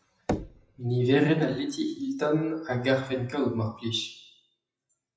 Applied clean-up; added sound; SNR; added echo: classical method WPE with log-MMSE.